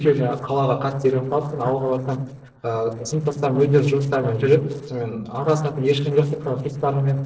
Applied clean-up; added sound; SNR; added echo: neural separator model SepFormer DNS4.